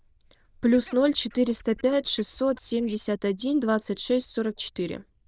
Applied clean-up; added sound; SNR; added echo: neural diffusion model UNIVERSE++.